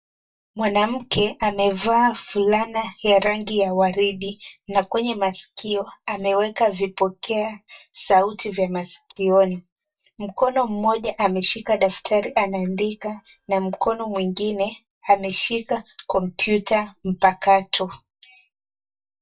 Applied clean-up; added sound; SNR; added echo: neural mask model DeepFilterNet 3.